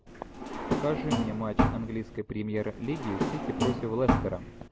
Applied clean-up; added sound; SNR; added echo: none; Drawer open or close; -2 dB; none.